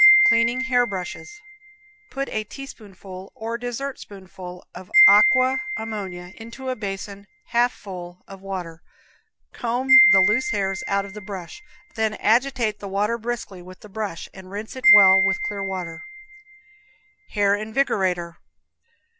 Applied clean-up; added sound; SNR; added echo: none; Wind chime; -2 dB; none.